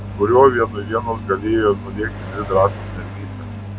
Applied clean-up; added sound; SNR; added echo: none; Engine starting / Accelerating, revving, vroom / Motor vehicle (road); 16 dB; none.